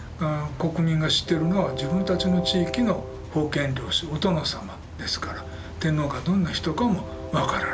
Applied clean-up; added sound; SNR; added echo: none; Train; 10 dB; none.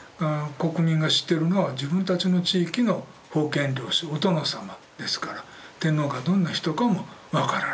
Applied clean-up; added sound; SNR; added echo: none; none; none; none.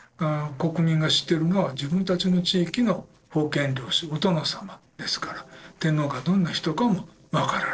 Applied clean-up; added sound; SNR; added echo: neural separator model SepFormer DNS4.